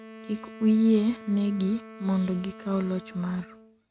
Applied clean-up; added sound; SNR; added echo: none; Wind instrument, woodwind instrument; 18 dB; none.